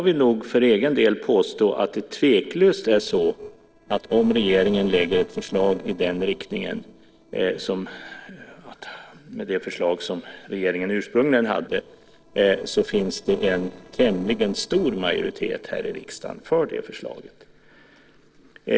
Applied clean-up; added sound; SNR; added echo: neural separator model SepFormer DNS4.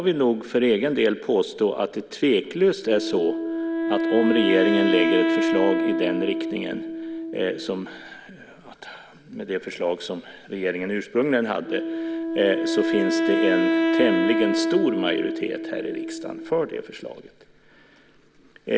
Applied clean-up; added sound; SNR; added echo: none; Wind instrument, woodwind instrument; 2 dB; none.